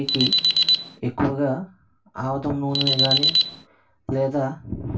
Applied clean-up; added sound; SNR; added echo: none; Alarm; -2 dB; reverberation time 0.2 s.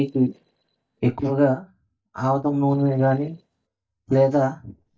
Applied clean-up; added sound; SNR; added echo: neural mask model DeepFilterNet 3.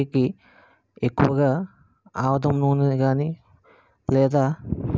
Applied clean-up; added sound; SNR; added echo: none; none; none; none.